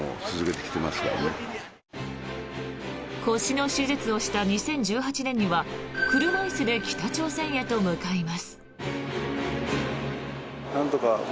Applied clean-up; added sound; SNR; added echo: none; none; none; none.